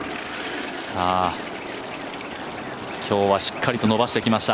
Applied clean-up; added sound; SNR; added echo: none; Toilet flush; 11 dB; none.